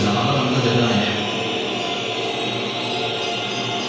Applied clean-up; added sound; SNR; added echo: none; Siren; 17 dB; reverberation time 1.0 s.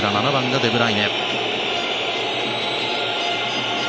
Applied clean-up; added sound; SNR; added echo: none; none; none; none.